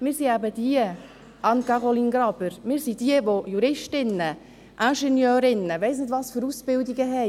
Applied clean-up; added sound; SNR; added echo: none; none; none; none.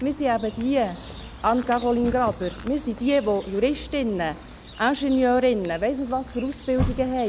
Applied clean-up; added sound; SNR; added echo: none; Chirp, tweet; 12 dB; none.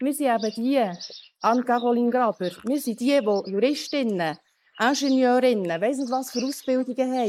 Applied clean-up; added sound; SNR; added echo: neural mask model Resemble Enhance denoiser.